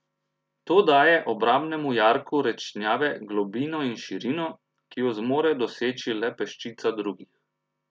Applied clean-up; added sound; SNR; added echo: none; none; none; none.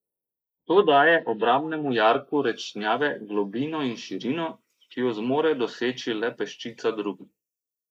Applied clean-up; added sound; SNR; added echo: neural mask model Resemble Enhance denoiser.